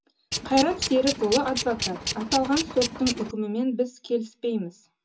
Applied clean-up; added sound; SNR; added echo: none; Tools; 5 dB; reverberation time 0.2 s.